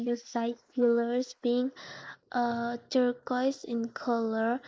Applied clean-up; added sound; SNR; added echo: neural mask model Resemble Enhance denoiser.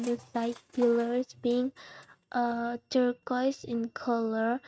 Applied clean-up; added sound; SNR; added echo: neural mask model RNNoise.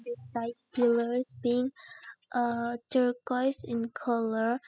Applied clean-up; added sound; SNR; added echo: classical method spectral subtraction.